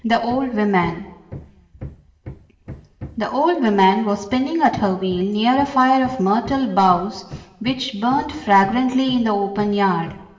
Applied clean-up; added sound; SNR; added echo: none; Hammer; 20 dB; reverberation time 0.9 s.